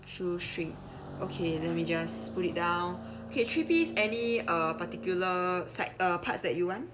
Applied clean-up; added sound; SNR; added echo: none; Car passing by; 11 dB; reverberation time 1.1 s.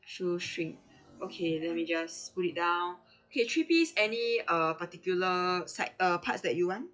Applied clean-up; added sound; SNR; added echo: classical method WPE with log-MMSE.